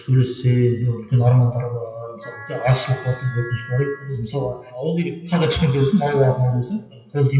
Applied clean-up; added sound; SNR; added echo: classical method WPE with log-MMSE.